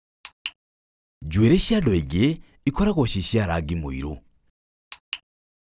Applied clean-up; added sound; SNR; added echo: none; none; none; none.